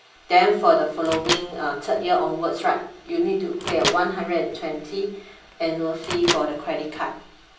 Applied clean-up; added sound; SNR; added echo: none; Microwave oven; 10 dB; reverberation time 0.6 s.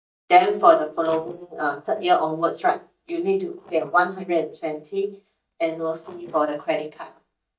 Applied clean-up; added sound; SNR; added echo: neural mask model DeepFilterNet 3.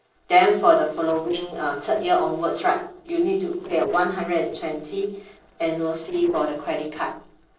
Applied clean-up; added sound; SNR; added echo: neural separator model SepFormer DNS4.